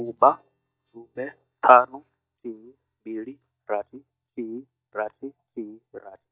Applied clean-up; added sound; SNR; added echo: neural mask model DeepFilterNet 3.